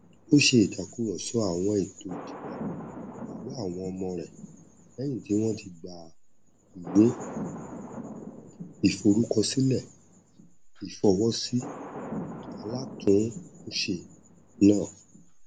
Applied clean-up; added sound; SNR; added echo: none; Thunder; 14 dB; none.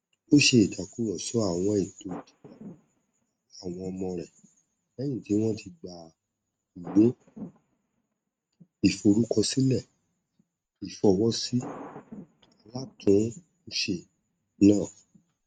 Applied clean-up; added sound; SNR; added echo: neural mask model RNNoise.